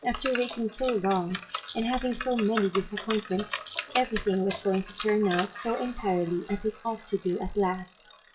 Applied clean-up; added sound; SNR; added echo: classical method WPE with log-MMSE.